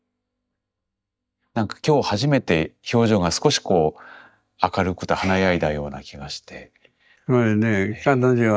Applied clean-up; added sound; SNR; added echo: neural mask model DeepFilterNet 3.